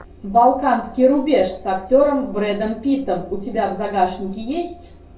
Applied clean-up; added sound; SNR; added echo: none; none; none; reverberation time 0.2 s.